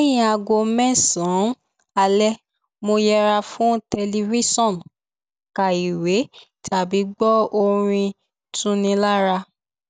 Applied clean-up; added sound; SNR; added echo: none; none; none; none.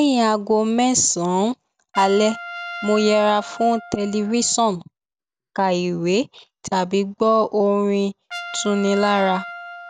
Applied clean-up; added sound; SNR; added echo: none; Trumpet; 16 dB; none.